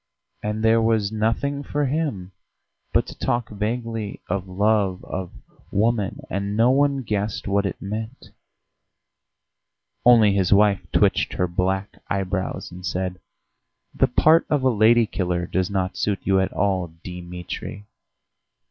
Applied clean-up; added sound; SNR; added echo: none; none; none; none.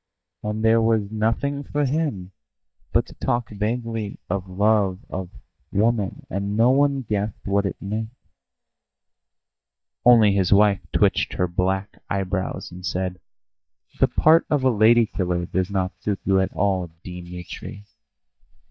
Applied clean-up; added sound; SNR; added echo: neural mask model DeepFilterNet 3.